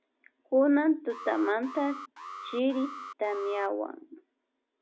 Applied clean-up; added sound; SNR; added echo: none; Alarm; 14 dB; none.